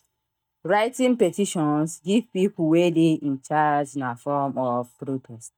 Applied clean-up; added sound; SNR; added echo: neural mask model DeepFilterNet 3.